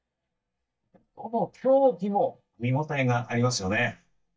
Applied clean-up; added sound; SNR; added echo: neural mask model DeepFilterNet 3.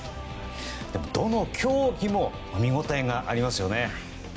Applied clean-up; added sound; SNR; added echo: none; none; none; none.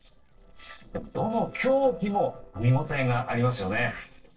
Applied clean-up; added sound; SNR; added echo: neural separator model SepFormer DNS4.